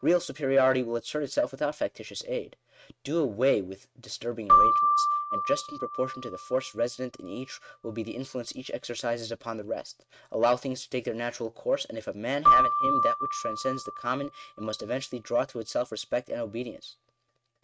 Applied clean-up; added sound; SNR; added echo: neural mask model RNNoise.